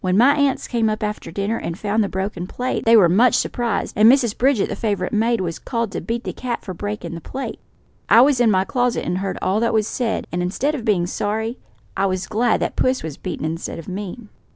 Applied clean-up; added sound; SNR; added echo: none; none; none; none.